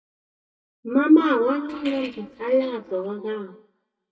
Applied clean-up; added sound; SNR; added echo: neural mask model DeepFilterNet 3.